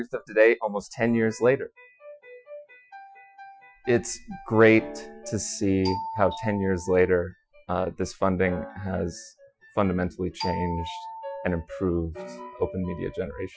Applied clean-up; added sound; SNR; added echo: classical method Wiener filter.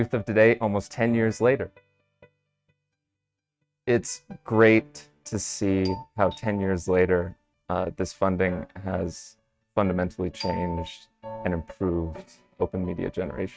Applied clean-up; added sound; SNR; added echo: neural mask model RNNoise.